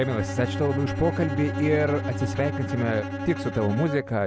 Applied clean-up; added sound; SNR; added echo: none; Bowed string instrument + Bowed string instrument; 4 dB; none.